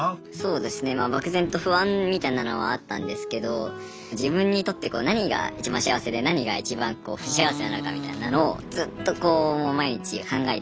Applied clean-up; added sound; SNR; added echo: none; Engine + Acoustic guitar / Strum; 20 dB; none.